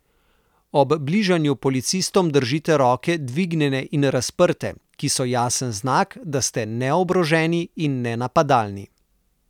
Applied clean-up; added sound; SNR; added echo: none; none; none; none.